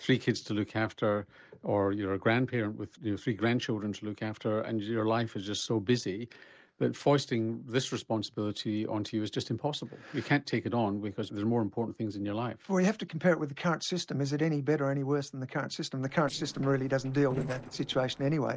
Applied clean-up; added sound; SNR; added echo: neural separator model SepFormer DNS4.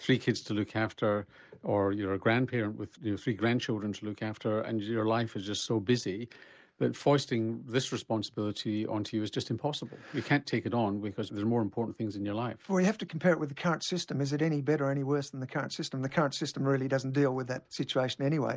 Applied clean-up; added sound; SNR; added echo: none; none; none; none.